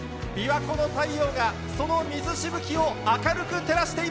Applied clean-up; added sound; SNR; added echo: none; none; none; none.